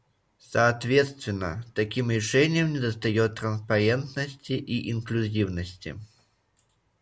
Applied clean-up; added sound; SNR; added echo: none; none; none; none.